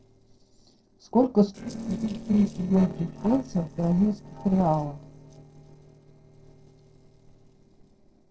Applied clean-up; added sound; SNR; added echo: neural separator model SepFormer DNS4.